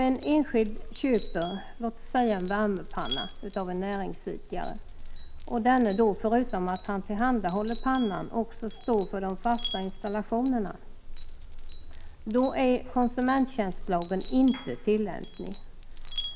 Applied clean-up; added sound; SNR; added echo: none; Glass; 9 dB; none.